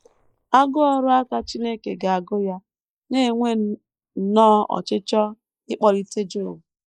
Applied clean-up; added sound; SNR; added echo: neural mask model Resemble Enhance denoiser.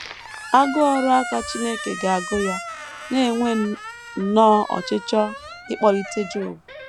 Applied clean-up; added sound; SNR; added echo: none; Squeak; 12 dB; none.